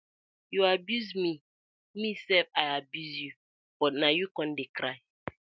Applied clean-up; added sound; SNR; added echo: none; none; none; none.